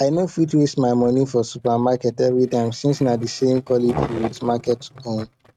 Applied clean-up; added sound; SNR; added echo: neural mask model RNNoise.